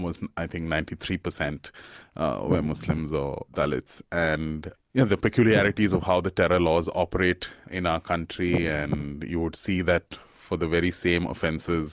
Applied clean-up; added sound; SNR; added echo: none; Wind; 5 dB; none.